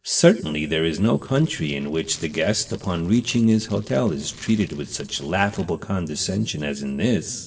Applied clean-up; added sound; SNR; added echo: neural separator model SepFormer DNS4.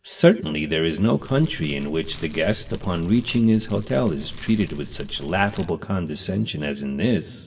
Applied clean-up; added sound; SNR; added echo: none; Fire; 14 dB; reverberation time 1.7 s.